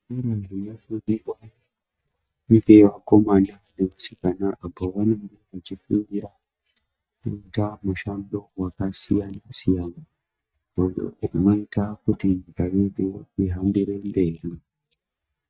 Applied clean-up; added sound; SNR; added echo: neural mask model DeepFilterNet 3.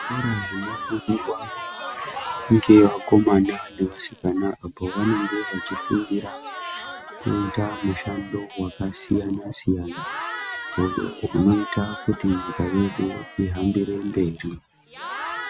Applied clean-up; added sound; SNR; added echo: none; Crowd / Cheering; 11 dB; none.